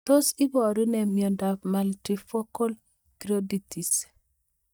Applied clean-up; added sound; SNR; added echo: neural mask model DeepFilterNet 3.